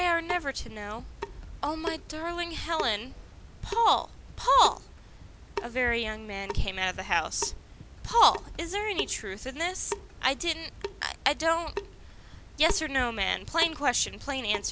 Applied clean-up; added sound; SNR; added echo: none; Drip / Sink (filling or washing) / Water tap, faucet; 12 dB; none.